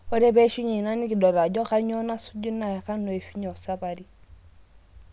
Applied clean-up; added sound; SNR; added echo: none; none; none; none.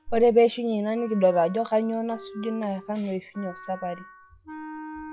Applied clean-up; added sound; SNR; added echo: classical method log-MMSE.